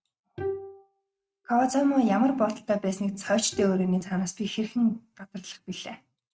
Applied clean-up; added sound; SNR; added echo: neural mask model RNNoise.